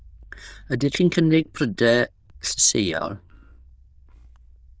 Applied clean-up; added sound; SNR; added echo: neural diffusion model UNIVERSE++.